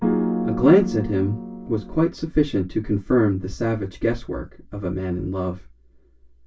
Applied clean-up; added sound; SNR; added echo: none; Piano; 3 dB; reverberation time 0.2 s.